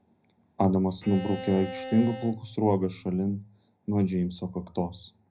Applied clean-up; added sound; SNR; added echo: none; Bowed string instrument; 13 dB; reverberation time 0.4 s.